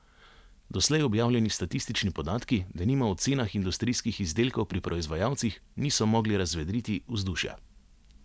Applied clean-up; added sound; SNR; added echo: none; none; none; none.